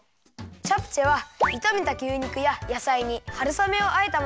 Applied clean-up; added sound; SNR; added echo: none; none; none; none.